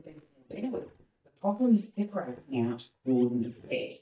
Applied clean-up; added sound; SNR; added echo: neural mask model DeepFilterNet 3.